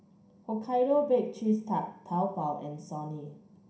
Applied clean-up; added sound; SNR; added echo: none; none; none; reverberation time 0.5 s.